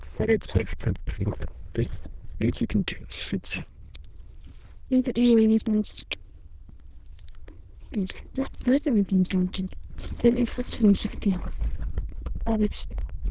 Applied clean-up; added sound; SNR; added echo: neural diffusion model UNIVERSE++.